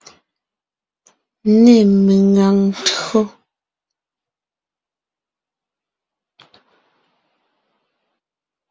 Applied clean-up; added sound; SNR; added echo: none; Breathing; 17 dB; none.